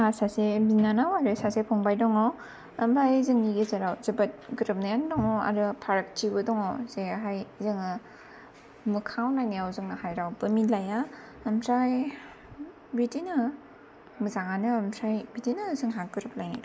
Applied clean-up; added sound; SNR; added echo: none; none; none; none.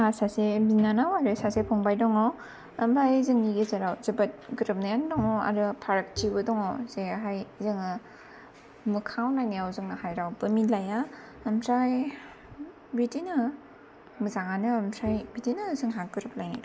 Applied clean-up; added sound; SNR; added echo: none; Bowed string instrument; 17 dB; none.